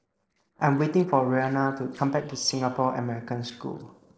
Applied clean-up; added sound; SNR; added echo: neural separator model SepFormer DNS4.